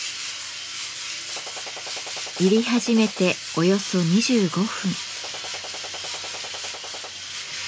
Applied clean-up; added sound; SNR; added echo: none; Gunshot, gunfire; 17 dB; none.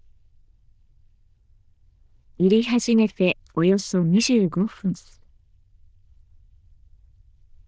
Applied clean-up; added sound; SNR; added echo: neural diffusion model UNIVERSE++.